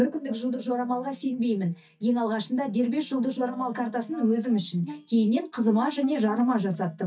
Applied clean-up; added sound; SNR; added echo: neural mask model DeepFilterNet 3.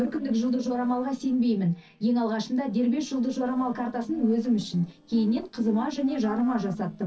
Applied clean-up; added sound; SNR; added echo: neural separator model SepFormer DNS4.